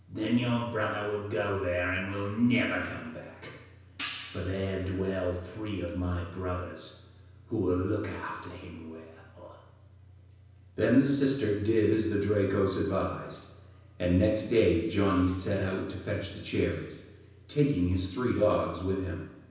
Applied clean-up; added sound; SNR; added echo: none; Hi-hat; 15 dB; reverberation time 0.9 s.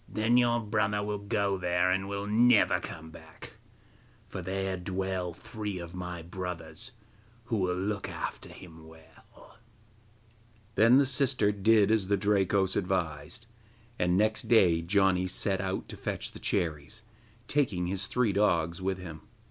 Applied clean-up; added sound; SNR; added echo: none; none; none; none.